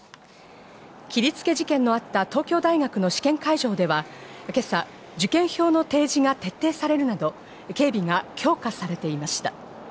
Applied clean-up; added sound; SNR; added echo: none; none; none; none.